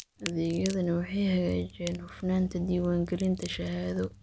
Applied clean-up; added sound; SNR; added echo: none; Crack; 19 dB; none.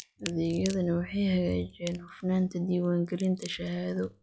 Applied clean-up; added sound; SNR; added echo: classical method log-MMSE.